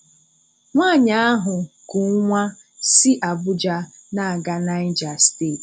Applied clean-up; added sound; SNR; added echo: none; none; none; none.